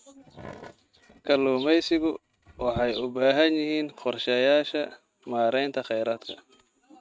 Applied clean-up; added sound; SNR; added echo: neural mask model RNNoise.